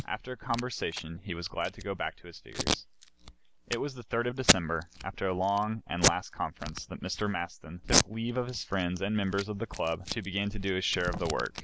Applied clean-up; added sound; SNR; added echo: none; Packing tape, duct tape; 2 dB; none.